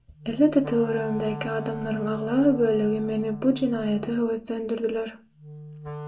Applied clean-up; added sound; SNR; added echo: none; Wind instrument, woodwind instrument; 12 dB; reverberation time 0.2 s.